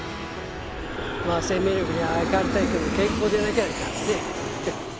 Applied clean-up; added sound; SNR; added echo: none; Aircraft; 2 dB; none.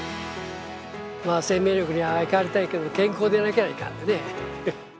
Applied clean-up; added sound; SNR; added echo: none; none; none; none.